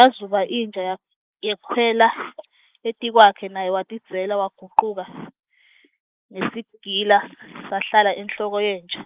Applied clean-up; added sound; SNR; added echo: neural mask model Resemble Enhance denoiser.